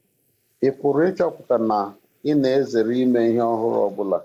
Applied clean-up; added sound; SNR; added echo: neural mask model Resemble Enhance denoiser.